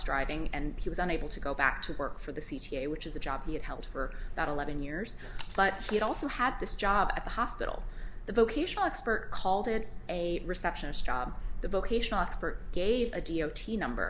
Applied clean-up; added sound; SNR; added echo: none; none; none; none.